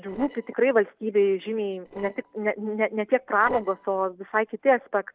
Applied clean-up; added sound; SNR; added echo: neural separator model SepFormer DNS4.